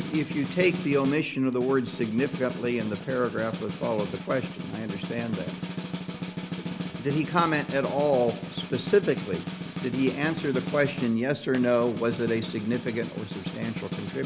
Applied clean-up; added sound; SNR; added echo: none; Snare drum; 7 dB; none.